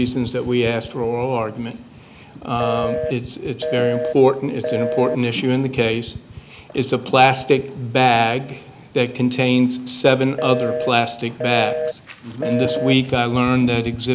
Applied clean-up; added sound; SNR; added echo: none; Telephone; 5 dB; none.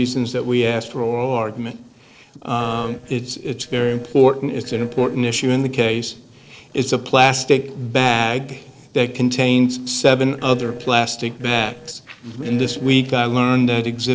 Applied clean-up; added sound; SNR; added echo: neural separator model SepFormer DNS4.